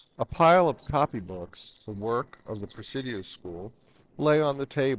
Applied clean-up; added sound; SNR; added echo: neural separator model SepFormer DNS4.